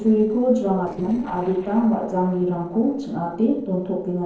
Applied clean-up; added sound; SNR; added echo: neural separator model SepFormer DNS4.